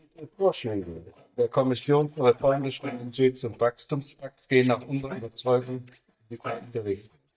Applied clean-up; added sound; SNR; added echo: neural mask model DeepFilterNet 3.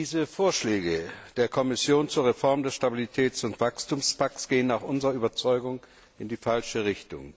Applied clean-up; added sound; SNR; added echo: none; none; none; none.